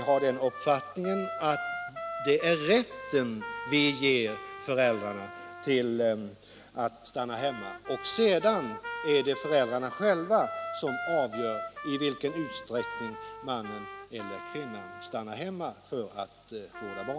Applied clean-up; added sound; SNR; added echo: none; Trumpet; 11 dB; none.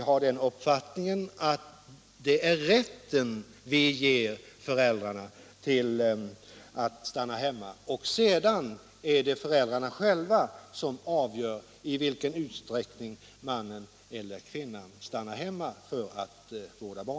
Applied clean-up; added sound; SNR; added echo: none; none; none; none.